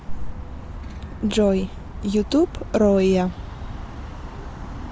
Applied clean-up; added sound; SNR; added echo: none; none; none; none.